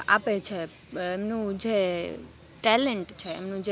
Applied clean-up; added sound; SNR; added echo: none; none; none; none.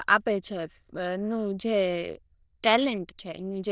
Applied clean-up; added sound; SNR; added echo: neural diffusion model UNIVERSE++.